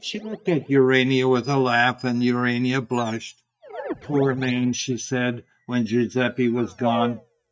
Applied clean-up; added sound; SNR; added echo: neural mask model DeepFilterNet 3.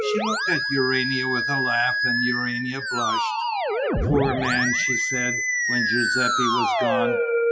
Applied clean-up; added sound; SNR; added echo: classical method Wiener filter.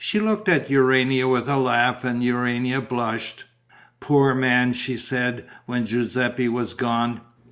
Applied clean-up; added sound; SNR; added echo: none; none; none; none.